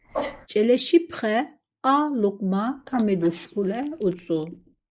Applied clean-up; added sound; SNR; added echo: neural mask model Resemble Enhance denoiser.